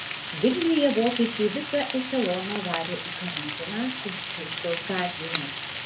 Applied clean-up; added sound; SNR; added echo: none; Frying (food); 0 dB; reverberation time 0.3 s.